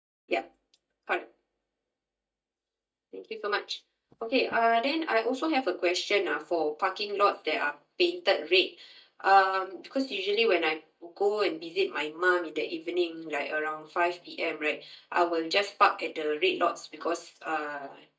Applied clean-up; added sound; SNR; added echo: neural mask model DeepFilterNet 3.